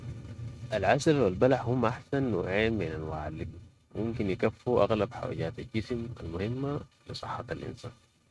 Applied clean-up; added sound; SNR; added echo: neural mask model RNNoise.